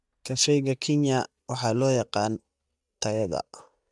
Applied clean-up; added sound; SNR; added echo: neural mask model DeepFilterNet 3.